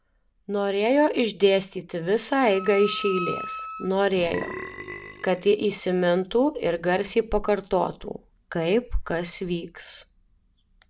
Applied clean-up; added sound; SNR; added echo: none; Wind instrument, woodwind instrument + Burping, eructation; 11 dB; none.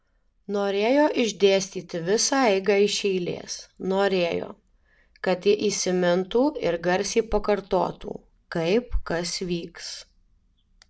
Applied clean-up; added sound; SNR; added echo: none; none; none; none.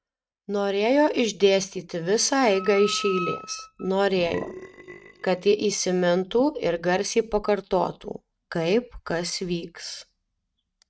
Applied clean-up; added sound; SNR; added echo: neural mask model RNNoise.